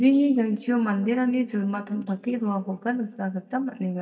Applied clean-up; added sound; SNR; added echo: neural mask model DeepFilterNet 3.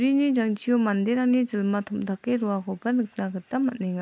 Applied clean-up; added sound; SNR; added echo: none; none; none; none.